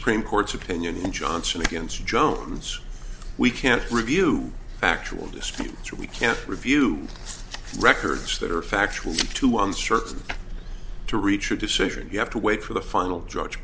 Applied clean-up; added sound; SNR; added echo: none; none; none; none.